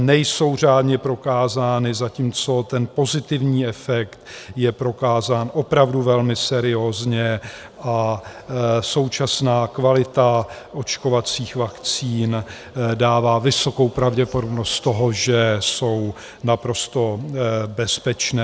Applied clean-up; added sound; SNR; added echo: none; none; none; none.